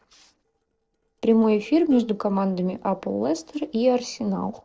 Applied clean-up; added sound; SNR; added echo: neural separator model SepFormer DNS4.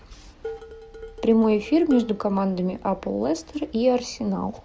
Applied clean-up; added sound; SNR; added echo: none; Dishes, pots, and pans; 16 dB; none.